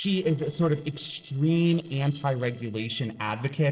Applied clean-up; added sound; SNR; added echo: neural separator model SepFormer DNS4.